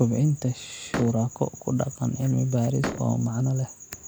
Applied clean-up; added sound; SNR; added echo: none; Slam; 11 dB; none.